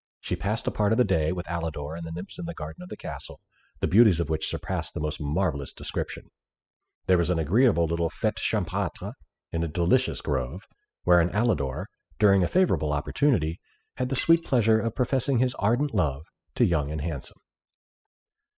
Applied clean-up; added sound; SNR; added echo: classical method spectral subtraction.